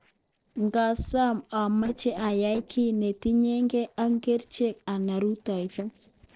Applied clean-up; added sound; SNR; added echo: neural separator model SepFormer DNS4.